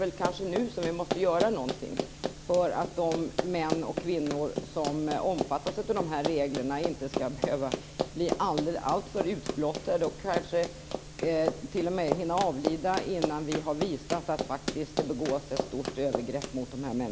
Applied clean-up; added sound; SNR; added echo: none; Run; 6 dB; none.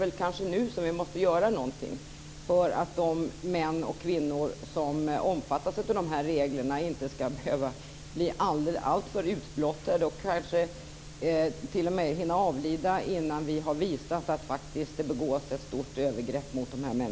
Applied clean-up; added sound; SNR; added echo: none; none; none; none.